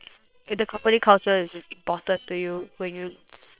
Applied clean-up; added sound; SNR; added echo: neural separator model SepFormer WHAM!.